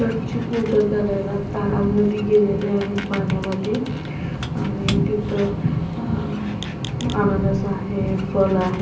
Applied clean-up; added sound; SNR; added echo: none; Squeak; 17 dB; reverberation time 0.6 s.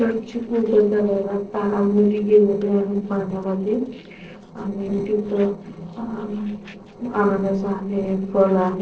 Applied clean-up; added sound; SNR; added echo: neural separator model SepFormer DNS4.